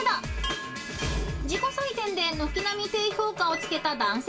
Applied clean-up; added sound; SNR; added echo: none; Chime; 15 dB; reverberation time 0.2 s.